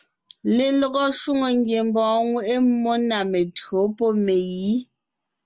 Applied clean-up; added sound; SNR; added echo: none; none; none; none.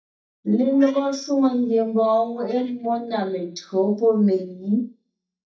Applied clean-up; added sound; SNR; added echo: neural mask model DeepFilterNet 3.